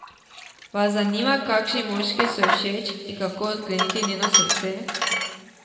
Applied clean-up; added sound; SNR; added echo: none; Sink (filling or washing); 2 dB; reverberation time 2.3 s.